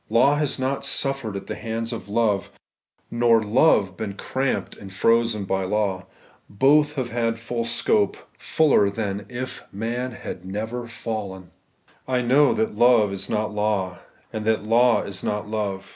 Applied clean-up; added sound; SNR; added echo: none; none; none; none.